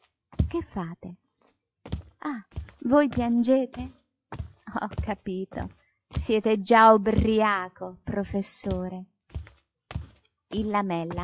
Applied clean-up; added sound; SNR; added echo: classical method log-MMSE.